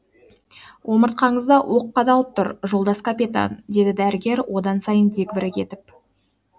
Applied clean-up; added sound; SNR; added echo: none; none; none; none.